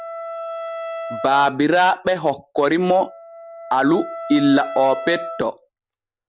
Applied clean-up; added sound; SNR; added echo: none; Wind instrument, woodwind instrument; 12 dB; none.